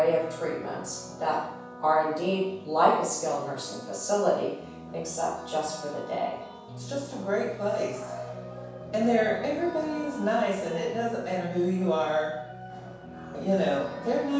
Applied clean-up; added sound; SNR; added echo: none; none; none; reverberation time 0.7 s.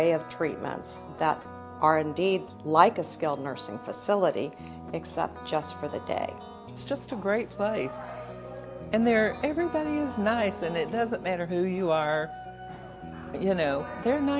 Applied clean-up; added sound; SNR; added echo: none; none; none; none.